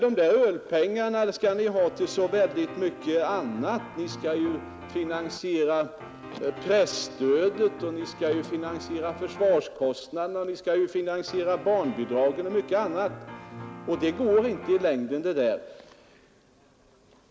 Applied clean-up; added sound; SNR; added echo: none; Piano; 14 dB; none.